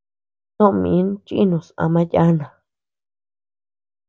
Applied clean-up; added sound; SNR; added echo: none; none; none; none.